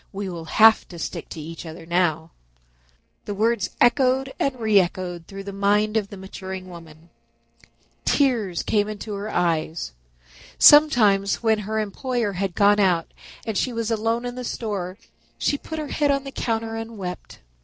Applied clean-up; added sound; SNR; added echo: neural separator model SepFormer DNS4.